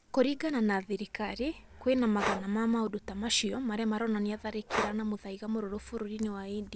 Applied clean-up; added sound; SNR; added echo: none; Breathing; 9 dB; none.